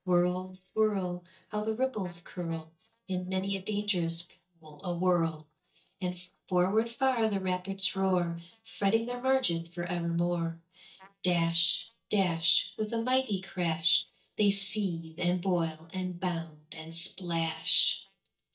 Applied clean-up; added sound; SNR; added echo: neural mask model DeepFilterNet 3.